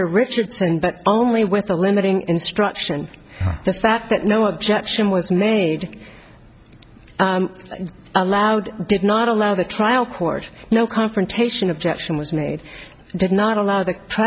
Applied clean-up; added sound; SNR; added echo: none; none; none; none.